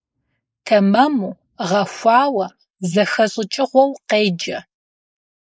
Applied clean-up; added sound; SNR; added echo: neural mask model Resemble Enhance denoiser.